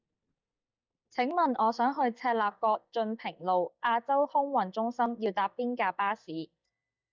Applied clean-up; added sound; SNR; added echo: neural mask model DeepFilterNet 3.